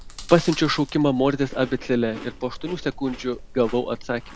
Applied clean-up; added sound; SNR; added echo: none; Chewing, mastication; 14 dB; none.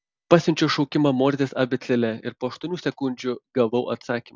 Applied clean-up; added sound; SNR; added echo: none; none; none; none.